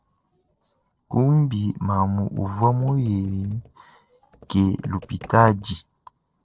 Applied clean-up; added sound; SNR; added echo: neural separator model SepFormer DNS4.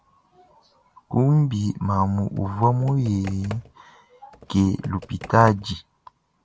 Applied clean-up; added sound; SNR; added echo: none; Computer keyboard; 19 dB; none.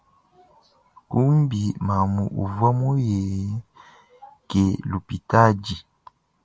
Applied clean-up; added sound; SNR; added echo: none; none; none; none.